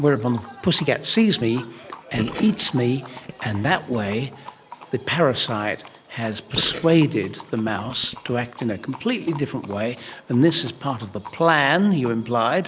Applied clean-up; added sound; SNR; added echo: none; Livestock, farm animals, working animals + Gurgling; 17 dB; none.